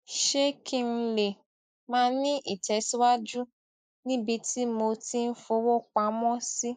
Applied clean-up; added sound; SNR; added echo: neural mask model Resemble Enhance denoiser.